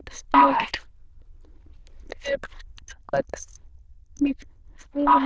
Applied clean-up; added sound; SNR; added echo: neural diffusion model UNIVERSE++.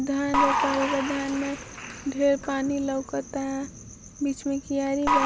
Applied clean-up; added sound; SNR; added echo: none; Applause / Crowd; 3 dB; none.